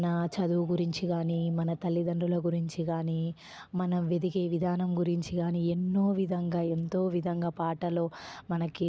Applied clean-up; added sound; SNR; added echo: none; none; none; none.